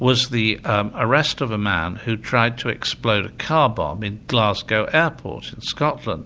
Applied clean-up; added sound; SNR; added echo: none; none; none; none.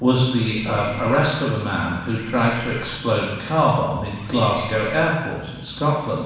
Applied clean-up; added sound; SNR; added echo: none; Mechanisms; 16 dB; reverberation time 1.1 s.